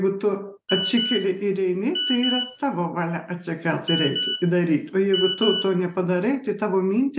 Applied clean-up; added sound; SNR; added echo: none; Telephone; 3 dB; none.